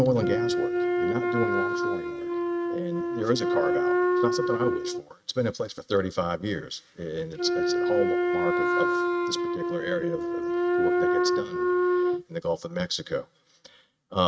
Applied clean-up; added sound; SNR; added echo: neural mask model RNNoise.